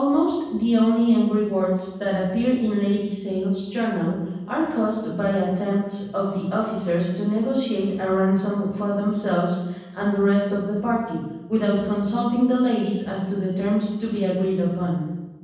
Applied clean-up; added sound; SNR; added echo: none; none; none; reverberation time 1.1 s.